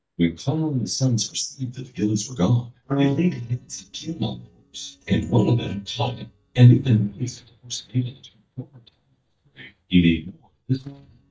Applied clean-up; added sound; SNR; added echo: neural mask model DeepFilterNet 3.